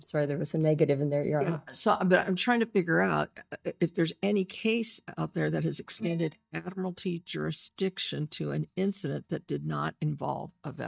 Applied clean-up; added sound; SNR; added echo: neural mask model DeepFilterNet 3.